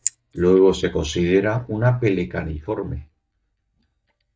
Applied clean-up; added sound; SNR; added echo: neural mask model DeepFilterNet 3.